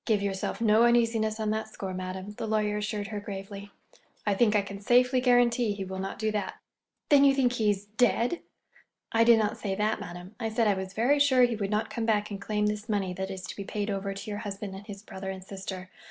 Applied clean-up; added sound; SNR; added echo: none; none; none; none.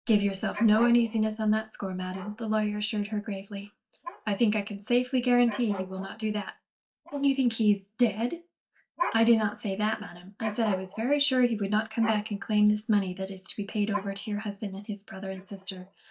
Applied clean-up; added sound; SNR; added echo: neural mask model DeepFilterNet 3.